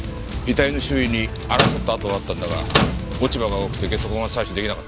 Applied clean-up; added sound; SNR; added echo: none; Microwave oven; 1 dB; none.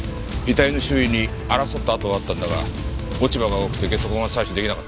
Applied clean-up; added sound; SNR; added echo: none; none; none; none.